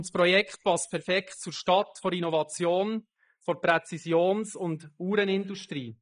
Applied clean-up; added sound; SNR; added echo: neural mask model Resemble Enhance denoiser.